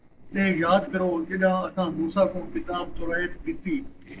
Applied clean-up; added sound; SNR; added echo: neural separator model SepFormer DNS4.